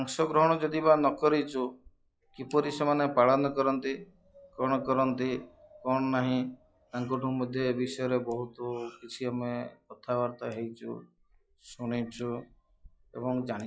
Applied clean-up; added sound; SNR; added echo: classical method log-MMSE.